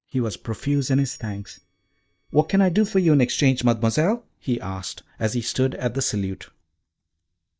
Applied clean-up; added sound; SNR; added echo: neural mask model DeepFilterNet 3.